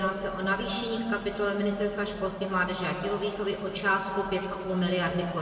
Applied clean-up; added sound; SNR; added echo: none; none; none; reverberation time 2.3 s.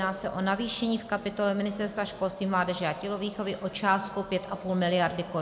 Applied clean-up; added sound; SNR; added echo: none; none; none; none.